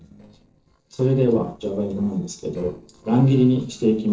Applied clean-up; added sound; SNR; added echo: neural separator model SepFormer DNS4.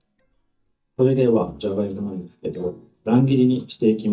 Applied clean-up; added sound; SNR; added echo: neural mask model DeepFilterNet 3.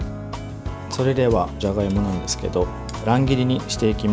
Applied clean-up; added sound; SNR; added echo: none; none; none; none.